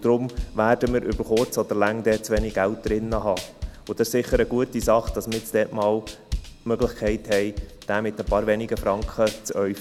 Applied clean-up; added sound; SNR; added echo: none; Drum kit; 11 dB; none.